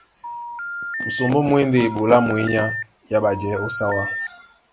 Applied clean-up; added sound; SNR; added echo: none; Telephone; 8 dB; none.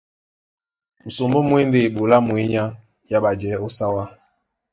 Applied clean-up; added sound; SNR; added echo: neural mask model DeepFilterNet 3.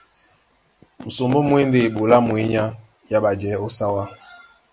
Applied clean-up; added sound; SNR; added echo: none; none; none; none.